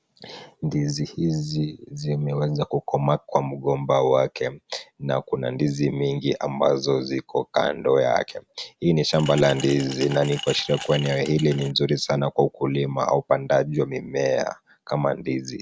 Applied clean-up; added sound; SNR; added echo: none; Glass; 13 dB; none.